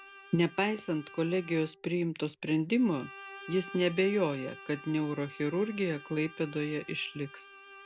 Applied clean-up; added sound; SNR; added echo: none; Bowed string instrument; 18 dB; none.